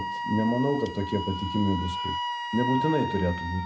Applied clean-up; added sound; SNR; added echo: none; Wind instrument, woodwind instrument; 4 dB; none.